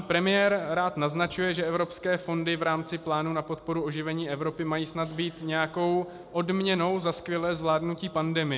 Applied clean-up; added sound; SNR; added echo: none; none; none; none.